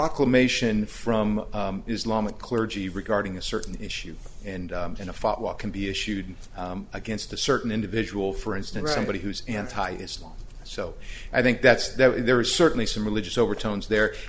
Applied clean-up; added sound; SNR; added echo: none; none; none; none.